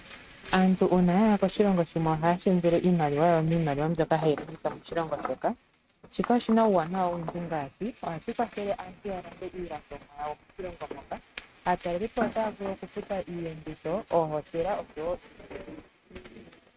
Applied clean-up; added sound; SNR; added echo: neural mask model RNNoise.